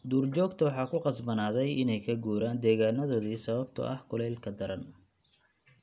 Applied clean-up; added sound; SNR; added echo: none; none; none; none.